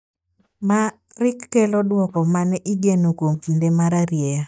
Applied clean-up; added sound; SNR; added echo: neural mask model DeepFilterNet 3.